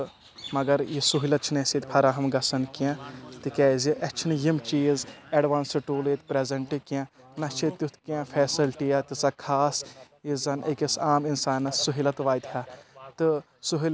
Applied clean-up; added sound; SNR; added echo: none; none; none; none.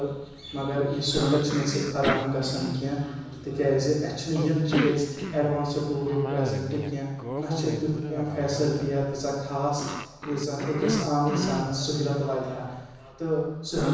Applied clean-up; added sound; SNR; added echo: none; Cough; 7 dB; reverberation time 1.1 s.